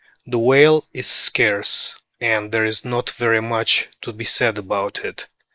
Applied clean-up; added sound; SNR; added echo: neural mask model Resemble Enhance denoiser.